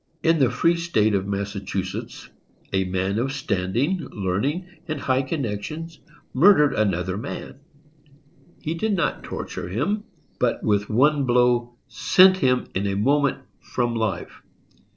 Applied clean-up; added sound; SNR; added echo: neural separator model SepFormer DNS4.